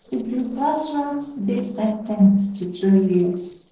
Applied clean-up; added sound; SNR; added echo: neural separator model SepFormer DNS4.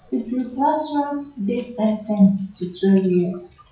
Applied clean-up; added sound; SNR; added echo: classical method WPE with log-MMSE.